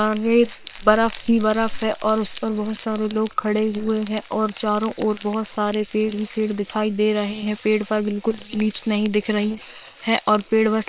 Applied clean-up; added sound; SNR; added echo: neural separator model SepFormer WHAM!.